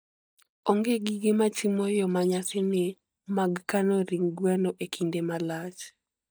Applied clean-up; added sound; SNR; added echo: neural mask model DeepFilterNet 3.